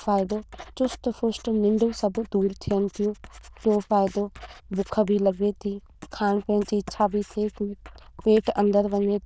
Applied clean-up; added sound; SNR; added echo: neural diffusion model UNIVERSE++.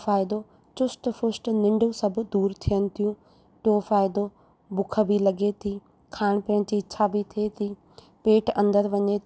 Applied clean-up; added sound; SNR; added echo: none; none; none; none.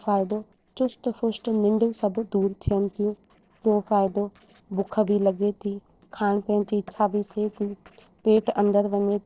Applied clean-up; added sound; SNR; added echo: neural separator model SepFormer DNS4.